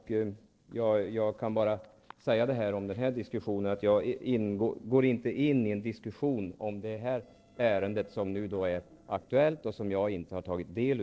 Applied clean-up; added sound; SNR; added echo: neural separator model SepFormer DNS4.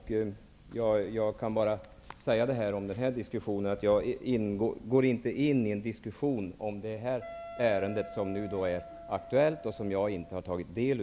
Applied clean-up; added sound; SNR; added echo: none; Wind instrument, woodwind instrument; 15 dB; none.